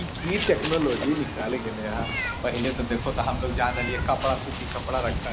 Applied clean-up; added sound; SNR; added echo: none; Meow; 3 dB; none.